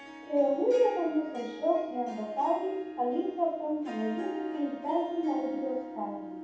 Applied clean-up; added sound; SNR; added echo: none; Harp; 10 dB; reverberation time 0.7 s.